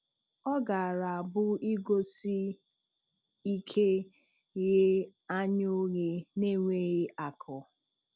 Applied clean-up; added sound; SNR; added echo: none; none; none; none.